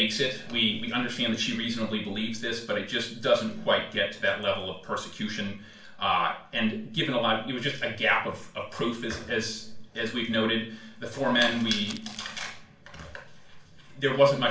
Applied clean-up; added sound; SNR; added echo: none; Crumpling, crinkling; 18 dB; reverberation time 0.4 s.